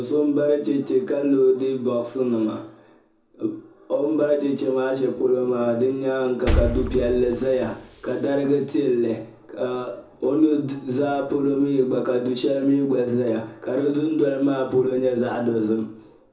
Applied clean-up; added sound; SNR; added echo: none; Liquid; 7 dB; reverberation time 0.6 s.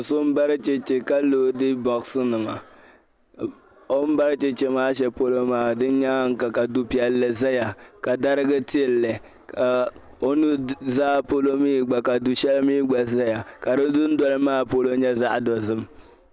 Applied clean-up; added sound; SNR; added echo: none; none; none; none.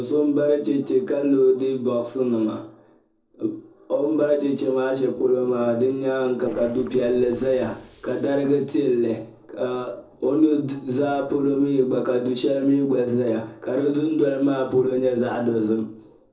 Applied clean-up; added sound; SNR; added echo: neural separator model SepFormer DNS4.